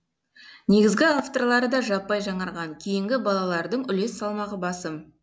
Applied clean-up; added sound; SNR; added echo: none; none; none; none.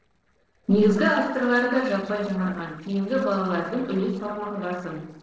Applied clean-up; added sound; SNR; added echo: neural separator model SepFormer DNS4.